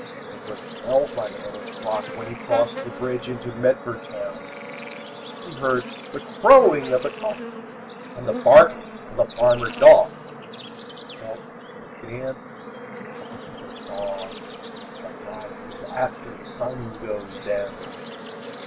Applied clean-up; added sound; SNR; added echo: none; Bird / Insect; 13 dB; none.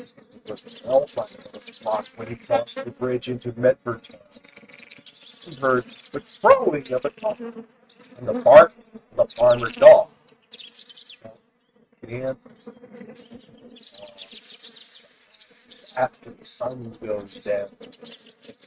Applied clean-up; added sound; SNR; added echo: neural mask model RNNoise.